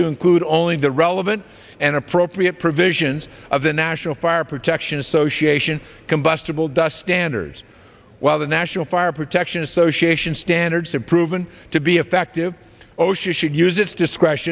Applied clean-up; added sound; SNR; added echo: none; none; none; none.